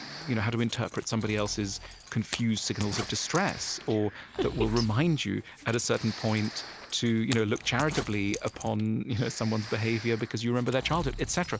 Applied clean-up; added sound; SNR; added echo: none; Zipper (clothing) + Breathing; 13 dB; none.